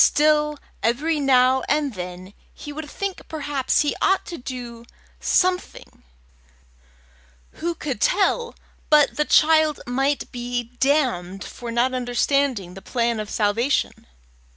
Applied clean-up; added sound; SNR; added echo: none; none; none; none.